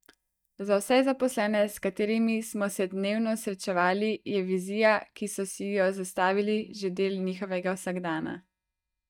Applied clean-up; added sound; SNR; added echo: neural mask model DeepFilterNet 3.